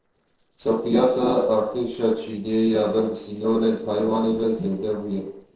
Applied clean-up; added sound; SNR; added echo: neural separator model SepFormer DNS4.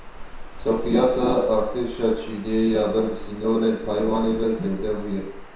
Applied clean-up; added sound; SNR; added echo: none; Water; 11 dB; reverberation time 0.7 s.